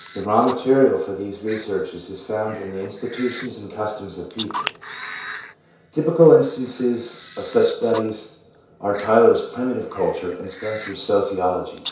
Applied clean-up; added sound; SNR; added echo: none; Camera; 12 dB; reverberation time 0.6 s.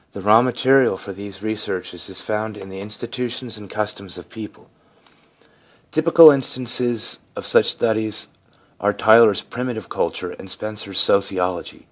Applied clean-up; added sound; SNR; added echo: none; none; none; none.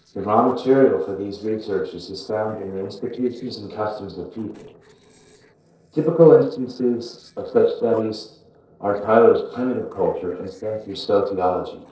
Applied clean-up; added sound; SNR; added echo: neural separator model SepFormer DNS4.